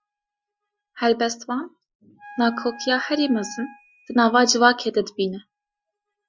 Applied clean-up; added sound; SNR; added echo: classical method Wiener filter.